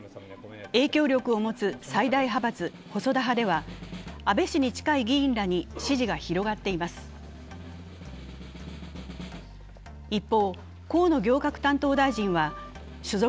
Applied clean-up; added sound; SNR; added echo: none; Wind instrument, woodwind instrument + Snare drum; 20 dB; none.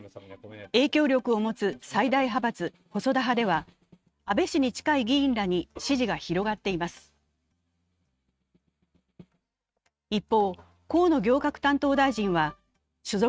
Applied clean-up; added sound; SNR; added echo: neural mask model RNNoise.